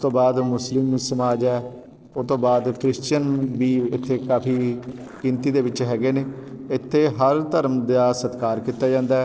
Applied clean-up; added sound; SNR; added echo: neural separator model SepFormer DNS4.